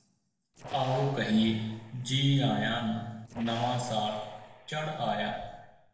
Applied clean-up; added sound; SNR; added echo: neural separator model SepFormer DNS4.